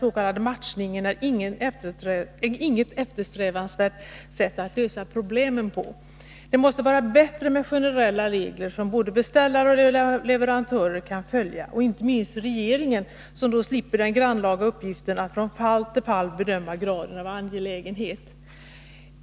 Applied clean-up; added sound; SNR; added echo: none; none; none; none.